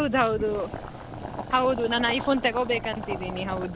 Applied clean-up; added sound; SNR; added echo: none; Boiling; 9 dB; none.